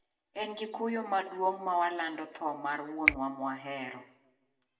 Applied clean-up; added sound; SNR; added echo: none; Finger snapping; 1 dB; reverberation time 0.6 s.